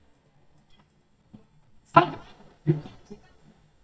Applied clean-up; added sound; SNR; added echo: neural mask model DeepFilterNet 3.